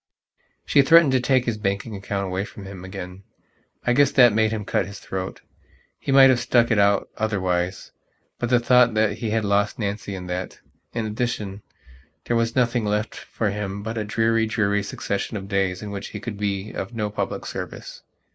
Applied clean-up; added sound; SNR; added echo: neural mask model Resemble Enhance denoiser.